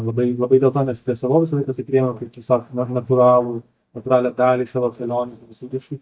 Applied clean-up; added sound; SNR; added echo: neural mask model DeepFilterNet 3.